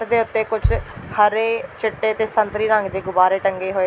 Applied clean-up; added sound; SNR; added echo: none; Bass drum; 8 dB; none.